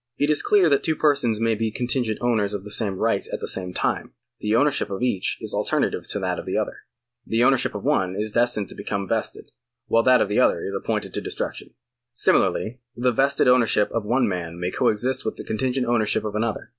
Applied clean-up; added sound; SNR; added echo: none; none; none; none.